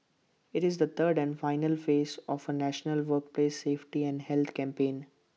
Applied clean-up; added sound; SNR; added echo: none; none; none; none.